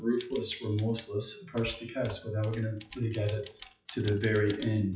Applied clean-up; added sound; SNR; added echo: classical method WPE with log-MMSE.